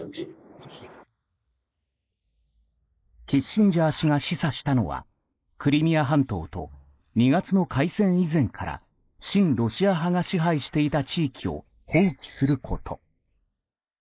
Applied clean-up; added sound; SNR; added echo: neural mask model Resemble Enhance denoiser.